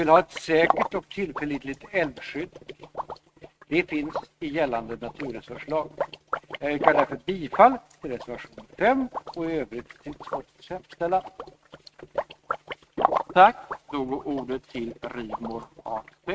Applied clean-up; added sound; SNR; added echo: neural mask model RNNoise.